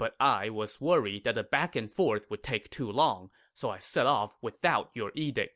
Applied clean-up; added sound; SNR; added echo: none; none; none; none.